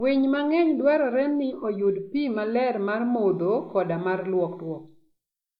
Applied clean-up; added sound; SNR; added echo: neural mask model Resemble Enhance denoiser.